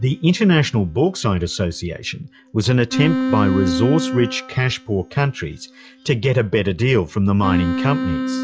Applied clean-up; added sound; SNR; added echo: classical method log-MMSE.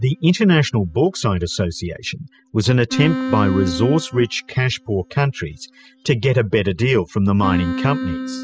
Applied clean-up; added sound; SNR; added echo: classical method spectral subtraction.